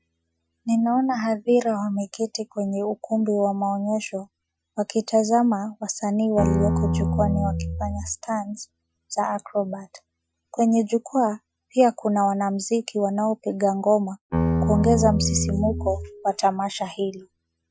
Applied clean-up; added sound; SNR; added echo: classical method Wiener filter.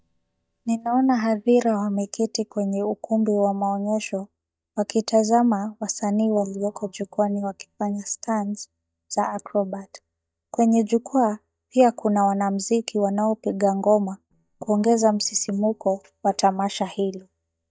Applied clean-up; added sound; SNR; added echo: neural mask model DeepFilterNet 3.